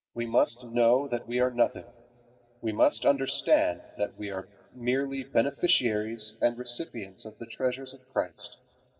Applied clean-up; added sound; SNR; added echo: none; none; none; reverberation time 2.1 s.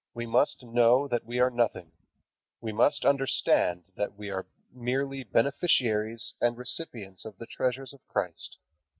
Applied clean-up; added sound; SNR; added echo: none; none; none; none.